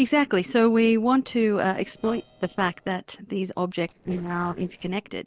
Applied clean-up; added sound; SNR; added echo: neural separator model SepFormer DNS4.